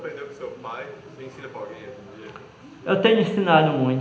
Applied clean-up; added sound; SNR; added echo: none; none; none; reverberation time 0.8 s.